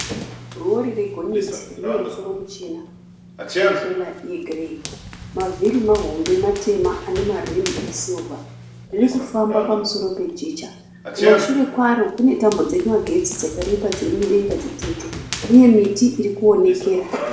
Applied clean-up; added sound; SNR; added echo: none; Run; 10 dB; reverberation time 0.5 s.